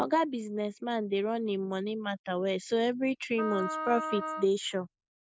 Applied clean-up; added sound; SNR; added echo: neural mask model RNNoise.